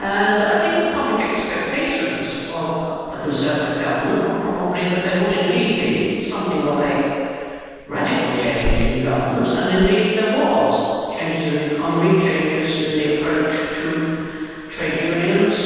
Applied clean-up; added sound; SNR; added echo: none; Growling; 13 dB; reverberation time 2.1 s.